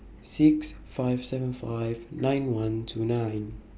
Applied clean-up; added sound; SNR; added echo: none; none; none; none.